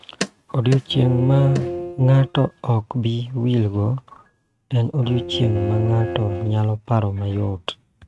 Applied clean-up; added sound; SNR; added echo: neural mask model RNNoise.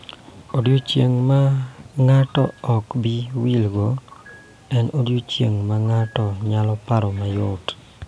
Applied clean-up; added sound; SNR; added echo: none; none; none; none.